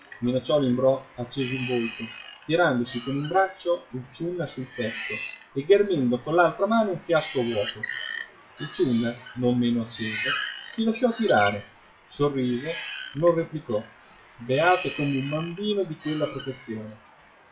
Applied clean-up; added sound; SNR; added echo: classical method WPE with log-MMSE.